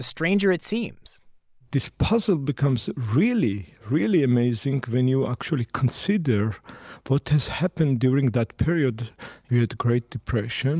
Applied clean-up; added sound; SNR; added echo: none; none; none; none.